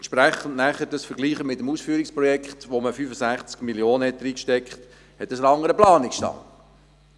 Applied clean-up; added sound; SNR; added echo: none; none; none; none.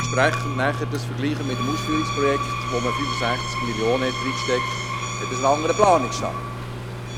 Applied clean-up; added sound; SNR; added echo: none; Screech + Microwave oven; 2 dB; none.